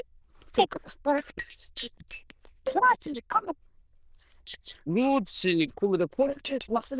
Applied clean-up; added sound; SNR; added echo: neural diffusion model UNIVERSE++.